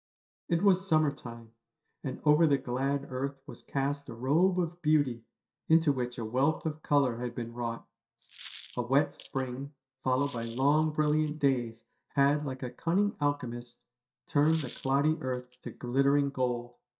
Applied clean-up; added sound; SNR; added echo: neural mask model DeepFilterNet 3.